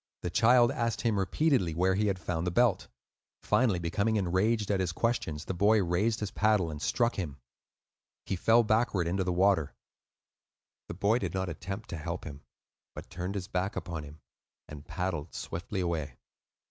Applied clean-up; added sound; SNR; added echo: none; none; none; none.